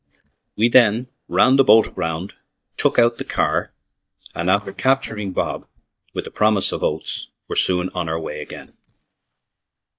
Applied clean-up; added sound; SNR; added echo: neural mask model DeepFilterNet 3.